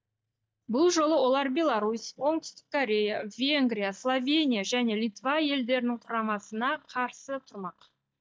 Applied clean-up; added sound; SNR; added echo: neural mask model DeepFilterNet 3.